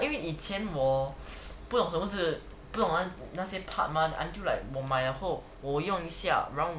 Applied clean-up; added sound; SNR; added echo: none; none; none; none.